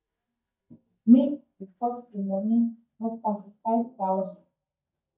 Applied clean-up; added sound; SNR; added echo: neural mask model DeepFilterNet 3.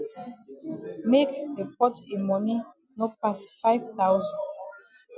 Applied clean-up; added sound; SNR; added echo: none; none; none; none.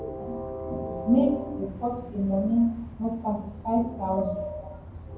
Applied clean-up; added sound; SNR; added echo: none; Train; 10 dB; reverberation time 0.9 s.